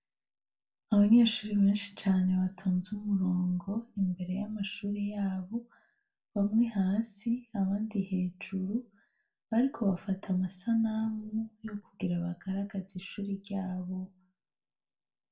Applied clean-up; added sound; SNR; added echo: none; none; none; reverberation time 0.2 s.